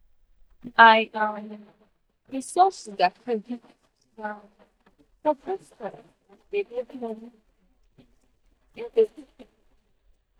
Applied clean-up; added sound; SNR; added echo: neural mask model DeepFilterNet 3.